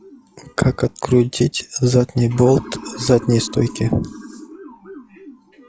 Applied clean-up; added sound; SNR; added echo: classical method log-MMSE.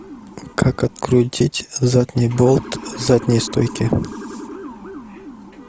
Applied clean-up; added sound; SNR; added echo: none; Motor vehicle (road) / Siren; 15 dB; none.